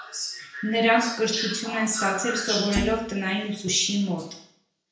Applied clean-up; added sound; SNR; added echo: none; Bowed string instrument; 8 dB; reverberation time 0.5 s.